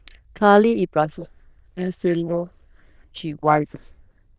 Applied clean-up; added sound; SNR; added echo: neural diffusion model UNIVERSE++.